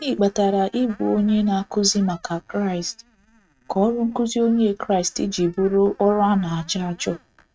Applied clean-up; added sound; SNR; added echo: neural mask model RNNoise.